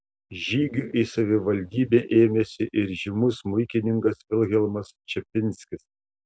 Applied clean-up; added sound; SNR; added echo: none; none; none; none.